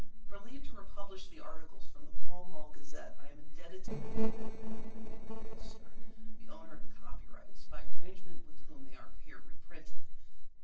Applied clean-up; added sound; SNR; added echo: neural separator model SepFormer DNS4.